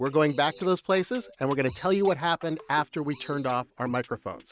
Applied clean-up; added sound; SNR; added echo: neural mask model RNNoise.